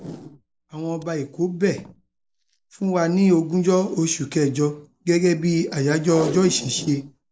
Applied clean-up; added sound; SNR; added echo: none; Packing tape, duct tape; 17 dB; none.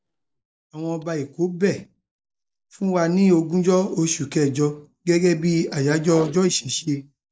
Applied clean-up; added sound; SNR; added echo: neural mask model DeepFilterNet 3.